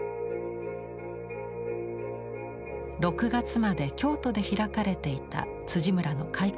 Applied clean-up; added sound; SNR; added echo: none; none; none; none.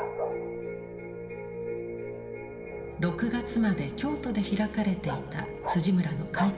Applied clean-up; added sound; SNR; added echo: none; Bark; 11 dB; reverberation time 2.3 s.